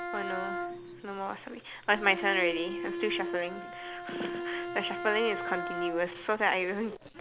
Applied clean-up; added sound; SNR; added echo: none; Bowed string instrument; 6 dB; none.